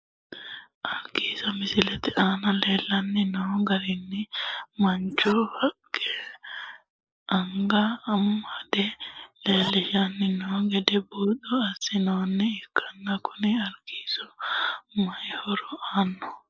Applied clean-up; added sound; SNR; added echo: neural mask model Resemble Enhance denoiser.